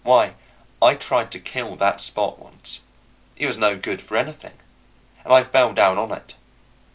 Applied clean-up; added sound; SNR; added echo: none; none; none; none.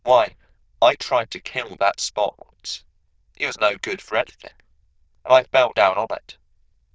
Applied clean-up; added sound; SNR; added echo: neural diffusion model UNIVERSE++.